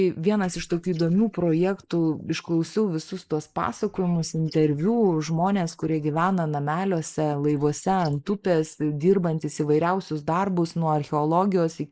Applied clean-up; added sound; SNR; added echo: neural mask model Resemble Enhance denoiser.